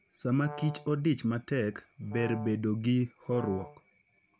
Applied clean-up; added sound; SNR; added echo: none; Brass instrument; 15 dB; none.